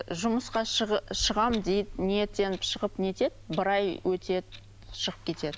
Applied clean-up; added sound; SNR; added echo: none; Clock; 16 dB; none.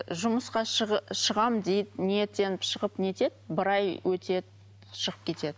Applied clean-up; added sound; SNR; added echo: none; none; none; none.